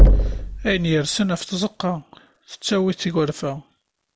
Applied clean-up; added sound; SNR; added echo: none; Knock; -2 dB; none.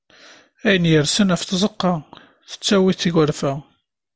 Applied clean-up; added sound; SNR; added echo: none; none; none; none.